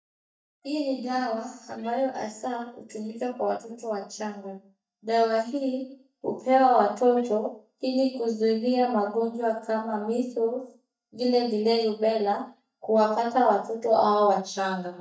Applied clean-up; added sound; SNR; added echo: neural mask model DeepFilterNet 3.